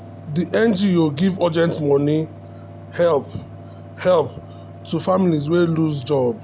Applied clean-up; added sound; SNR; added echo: none; Mechanical fan; 17 dB; none.